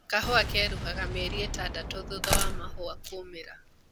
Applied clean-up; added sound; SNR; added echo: none; Boom + Slam; 0 dB; none.